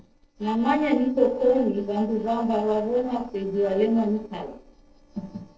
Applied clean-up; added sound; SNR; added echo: neural separator model SepFormer DNS4.